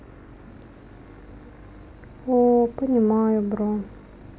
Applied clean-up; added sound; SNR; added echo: none; Engine / Boat, Water vehicle; 20 dB; none.